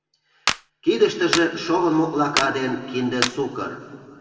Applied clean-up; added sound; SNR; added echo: none; Clapping; 6 dB; reverberation time 2.2 s.